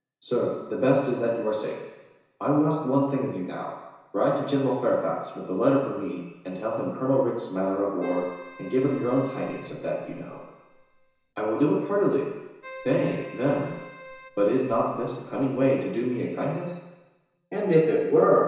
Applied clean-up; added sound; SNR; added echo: none; Keyboard (musical); 20 dB; reverberation time 1.0 s.